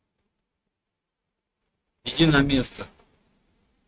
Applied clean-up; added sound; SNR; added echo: neural mask model RNNoise.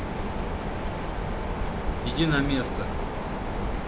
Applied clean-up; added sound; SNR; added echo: none; Mechanisms; -4 dB; none.